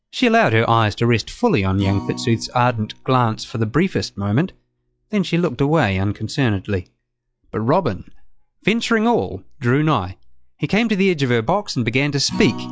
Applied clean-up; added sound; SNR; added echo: classical method log-MMSE.